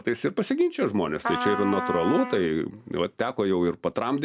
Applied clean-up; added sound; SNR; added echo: none; Trumpet; 6 dB; none.